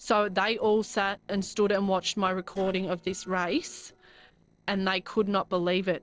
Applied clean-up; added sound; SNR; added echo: neural separator model SepFormer DNS4.